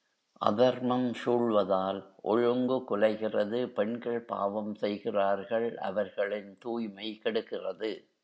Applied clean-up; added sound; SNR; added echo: none; none; none; none.